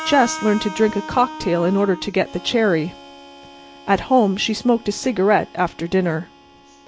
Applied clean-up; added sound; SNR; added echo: none; Harmonica; 15 dB; none.